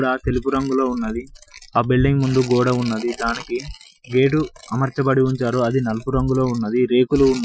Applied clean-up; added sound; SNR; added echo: classical method Wiener filter.